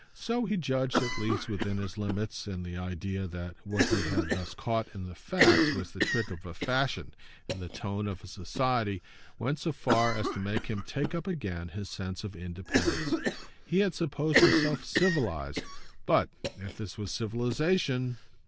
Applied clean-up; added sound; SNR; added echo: none; Cough; 1 dB; none.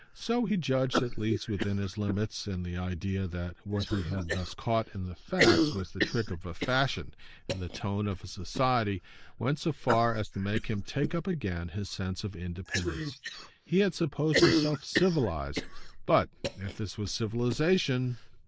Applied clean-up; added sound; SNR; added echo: neural mask model Resemble Enhance denoiser.